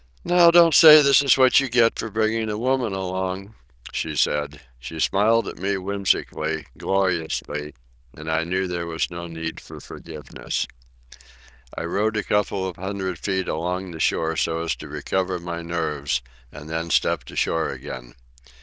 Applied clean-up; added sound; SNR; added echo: neural diffusion model UNIVERSE++.